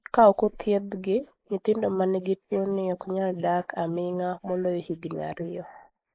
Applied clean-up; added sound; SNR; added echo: neural mask model Resemble Enhance denoiser.